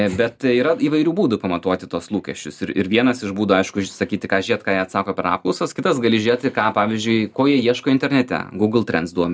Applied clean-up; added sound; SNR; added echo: none; none; none; none.